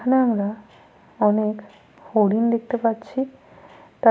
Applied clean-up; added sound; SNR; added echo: none; none; none; none.